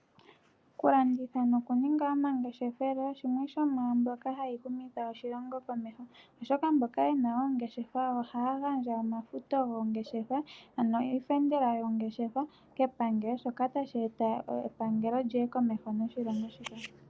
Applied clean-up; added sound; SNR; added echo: none; none; none; none.